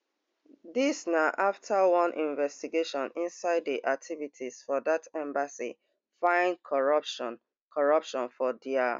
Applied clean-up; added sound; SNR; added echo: none; none; none; none.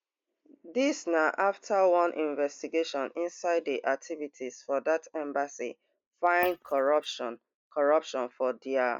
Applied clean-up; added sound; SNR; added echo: neural mask model Resemble Enhance denoiser.